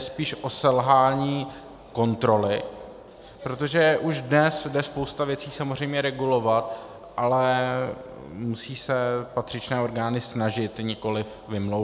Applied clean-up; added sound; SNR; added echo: none; none; none; none.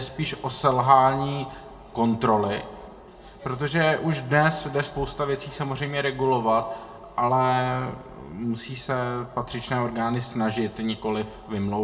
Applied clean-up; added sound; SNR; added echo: none; none; none; reverberation time 0.2 s.